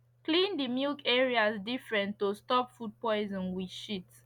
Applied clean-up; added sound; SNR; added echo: none; none; none; none.